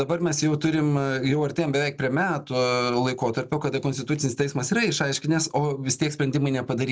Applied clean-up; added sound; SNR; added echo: none; none; none; none.